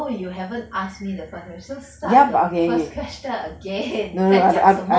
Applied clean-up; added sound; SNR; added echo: none; none; none; none.